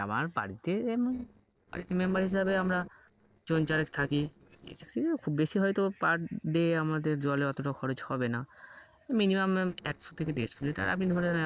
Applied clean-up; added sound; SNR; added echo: neural separator model SepFormer DNS4.